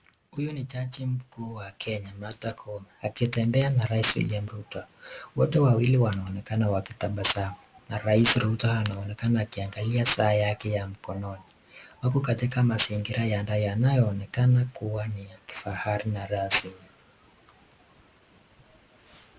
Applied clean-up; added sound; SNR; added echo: none; none; none; none.